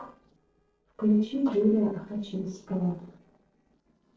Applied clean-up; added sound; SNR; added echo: neural separator model SepFormer DNS4.